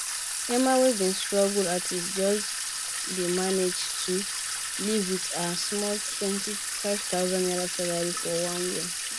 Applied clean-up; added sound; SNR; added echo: none; Sink (filling or washing) / Water tap, faucet; 1 dB; none.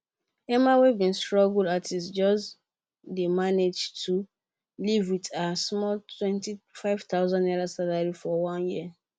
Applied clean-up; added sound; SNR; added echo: none; none; none; none.